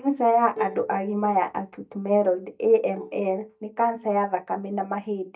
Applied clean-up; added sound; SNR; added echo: neural mask model DeepFilterNet 3.